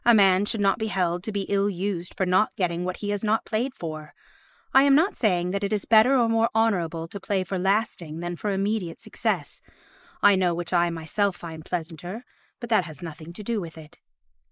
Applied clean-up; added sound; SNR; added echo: neural mask model Resemble Enhance denoiser.